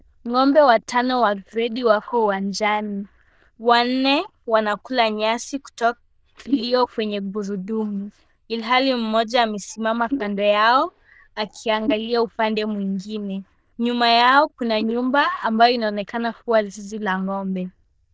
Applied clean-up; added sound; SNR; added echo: neural diffusion model UNIVERSE++.